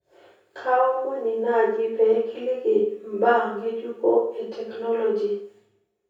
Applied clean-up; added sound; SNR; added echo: none; none; none; reverberation time 0.6 s.